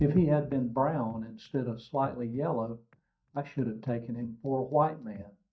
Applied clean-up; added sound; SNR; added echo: neural mask model DeepFilterNet 3.